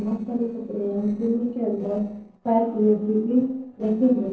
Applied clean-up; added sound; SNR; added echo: neural separator model SepFormer DNS4.